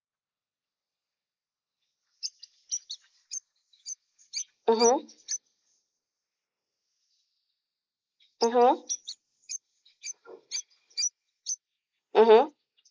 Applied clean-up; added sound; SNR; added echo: neural mask model Resemble Enhance denoiser.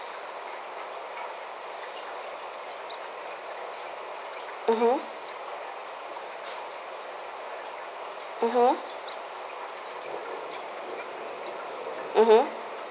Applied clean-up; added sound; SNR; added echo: none; Bird; 9 dB; none.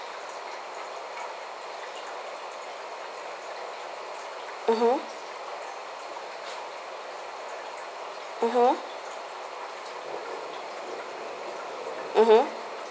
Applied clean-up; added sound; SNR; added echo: none; none; none; none.